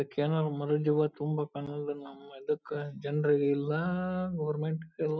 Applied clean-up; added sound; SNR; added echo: none; none; none; none.